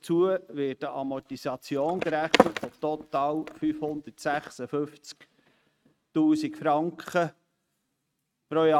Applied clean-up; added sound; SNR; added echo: neural mask model RNNoise.